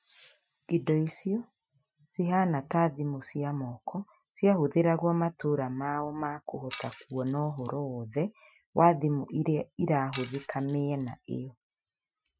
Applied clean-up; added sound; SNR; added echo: classical method Wiener filter.